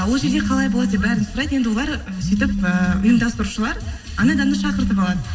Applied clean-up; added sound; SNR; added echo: none; Telephone; 4 dB; reverberation time 3.0 s.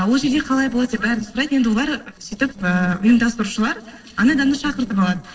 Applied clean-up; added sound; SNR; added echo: neural separator model SepFormer DNS4.